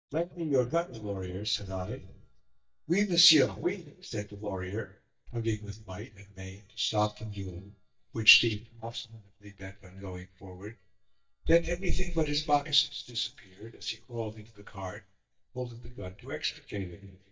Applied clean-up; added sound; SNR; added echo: neural mask model DeepFilterNet 3.